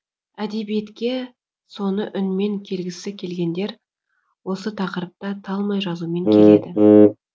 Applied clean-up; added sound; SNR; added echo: none; none; none; none.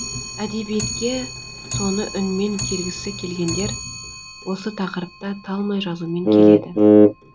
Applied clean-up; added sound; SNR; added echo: none; Clock; 12 dB; none.